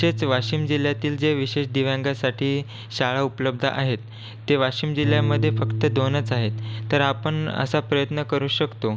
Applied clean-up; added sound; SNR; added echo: none; Bass guitar; 6 dB; none.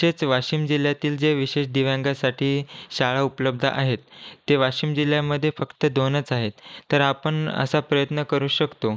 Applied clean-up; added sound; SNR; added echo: neural mask model Resemble Enhance denoiser.